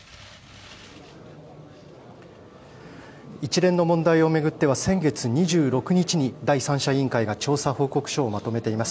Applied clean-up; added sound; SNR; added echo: none; none; none; none.